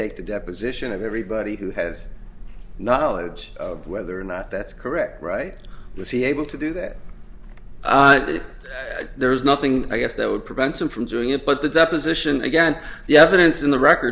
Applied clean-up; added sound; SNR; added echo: none; none; none; none.